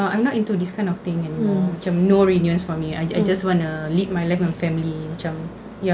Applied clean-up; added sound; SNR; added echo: none; none; none; none.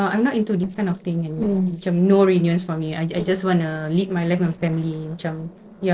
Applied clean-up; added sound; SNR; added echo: neural separator model SepFormer DNS4.